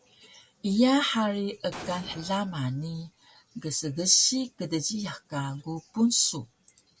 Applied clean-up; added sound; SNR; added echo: none; Explosion; 16 dB; none.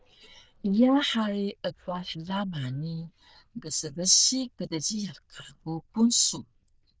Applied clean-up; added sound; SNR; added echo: neural diffusion model UNIVERSE++.